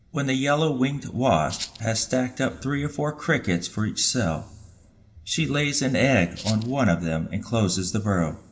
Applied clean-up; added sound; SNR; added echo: none; Rattle (instrument); 12 dB; reverberation time 1.0 s.